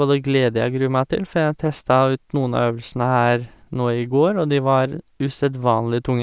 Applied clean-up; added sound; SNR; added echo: none; none; none; none.